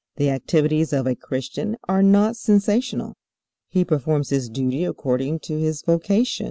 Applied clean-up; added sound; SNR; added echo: none; none; none; none.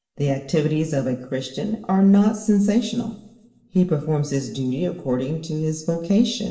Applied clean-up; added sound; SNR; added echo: none; none; none; reverberation time 1.1 s.